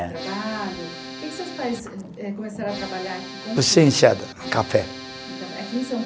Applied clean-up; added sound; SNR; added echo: none; Accordion; 12 dB; none.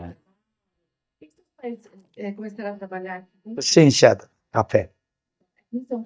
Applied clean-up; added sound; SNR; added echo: neural mask model DeepFilterNet 3.